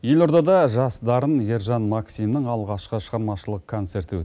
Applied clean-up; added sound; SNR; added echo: none; none; none; none.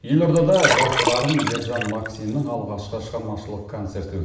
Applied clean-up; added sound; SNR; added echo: none; Liquid; 2 dB; reverberation time 0.8 s.